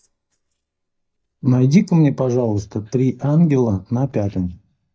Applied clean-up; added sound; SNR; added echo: neural mask model DeepFilterNet 3.